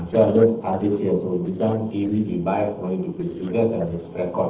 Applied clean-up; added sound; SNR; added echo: neural separator model SepFormer DNS4.